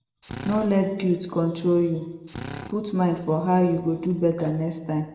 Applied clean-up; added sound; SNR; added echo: none; Drill; 13 dB; reverberation time 0.9 s.